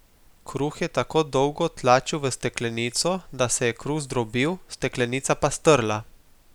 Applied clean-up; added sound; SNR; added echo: none; none; none; none.